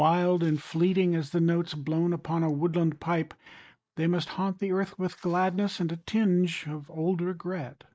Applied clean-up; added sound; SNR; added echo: neural mask model Resemble Enhance denoiser.